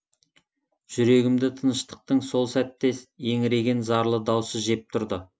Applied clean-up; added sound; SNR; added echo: none; none; none; none.